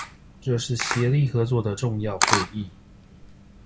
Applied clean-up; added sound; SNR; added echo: none; Camera; 5 dB; none.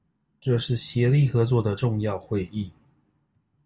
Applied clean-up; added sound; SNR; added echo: none; none; none; none.